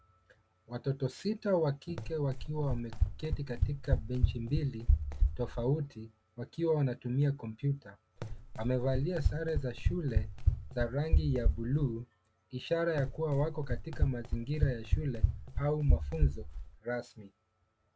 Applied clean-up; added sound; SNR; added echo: none; Run; -3 dB; none.